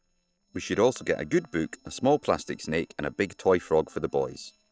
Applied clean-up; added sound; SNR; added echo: neural separator model SepFormer DNS4.